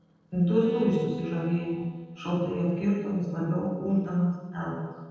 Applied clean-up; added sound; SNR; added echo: neural separator model SepFormer DNS4.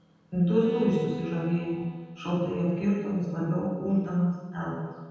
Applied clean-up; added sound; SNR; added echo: none; Bowed string instrument; 16 dB; reverberation time 1.2 s.